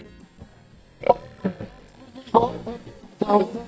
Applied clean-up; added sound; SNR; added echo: neural mask model DeepFilterNet 3.